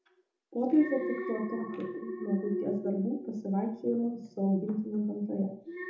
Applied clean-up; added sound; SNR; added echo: none; Alarm; 9 dB; reverberation time 0.6 s.